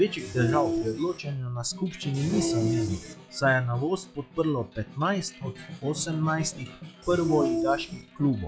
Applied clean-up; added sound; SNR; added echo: classical method log-MMSE.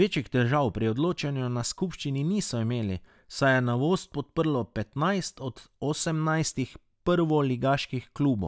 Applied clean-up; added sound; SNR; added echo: none; none; none; none.